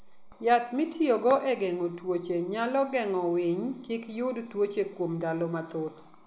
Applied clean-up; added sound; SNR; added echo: none; none; none; none.